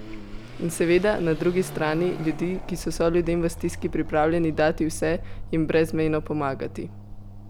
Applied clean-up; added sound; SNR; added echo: none; Car passing by / Accelerating, revving, vroom; 10 dB; none.